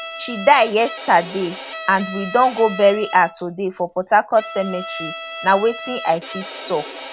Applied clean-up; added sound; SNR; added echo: none; Bowed string instrument; 13 dB; none.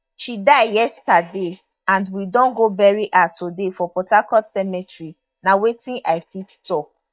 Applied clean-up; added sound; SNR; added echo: neural mask model DeepFilterNet 3.